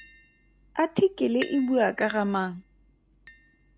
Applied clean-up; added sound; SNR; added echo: none; Tap; 20 dB; none.